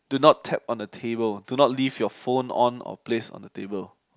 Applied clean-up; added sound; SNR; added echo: none; none; none; none.